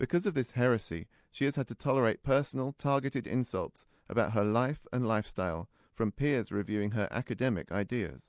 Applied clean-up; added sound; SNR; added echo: none; none; none; none.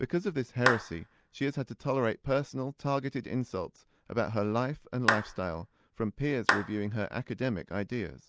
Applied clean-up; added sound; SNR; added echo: none; Clapping; 2 dB; none.